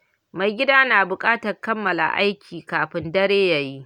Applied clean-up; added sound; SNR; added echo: none; none; none; none.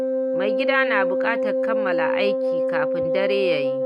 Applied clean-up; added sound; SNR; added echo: none; Wind instrument, woodwind instrument; -5 dB; none.